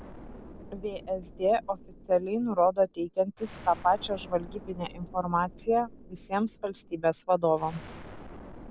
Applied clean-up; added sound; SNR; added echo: none; Explosion; 17 dB; none.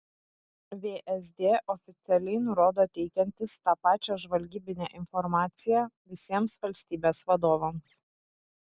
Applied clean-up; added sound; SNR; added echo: none; none; none; none.